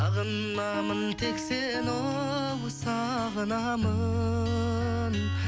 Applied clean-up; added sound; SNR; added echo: none; Piano; 13 dB; none.